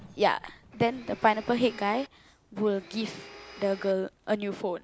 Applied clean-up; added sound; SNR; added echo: none; Fireworks + Domestic sounds, home sounds; 20 dB; none.